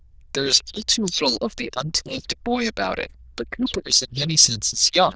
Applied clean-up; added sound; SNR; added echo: neural diffusion model UNIVERSE++.